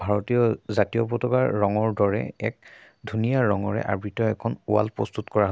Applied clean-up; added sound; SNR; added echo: none; none; none; none.